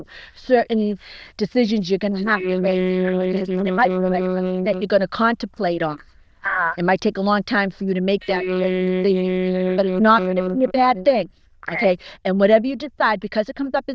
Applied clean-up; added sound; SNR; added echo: neural diffusion model UNIVERSE++.